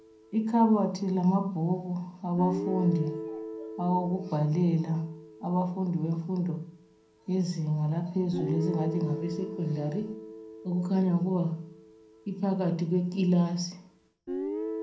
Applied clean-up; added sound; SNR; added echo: none; Guitar; 11 dB; reverberation time 0.5 s.